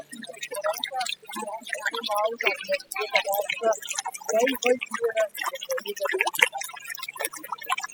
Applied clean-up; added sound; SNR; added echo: classical method spectral subtraction.